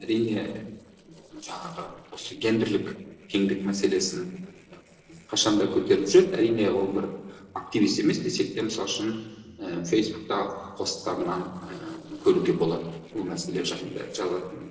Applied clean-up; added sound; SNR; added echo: neural separator model SepFormer DNS4.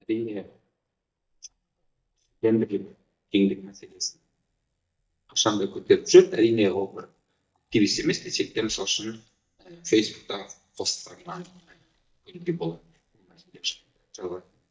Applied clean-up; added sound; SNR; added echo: neural mask model DeepFilterNet 3.